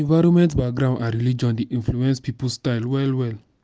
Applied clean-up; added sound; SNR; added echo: none; none; none; none.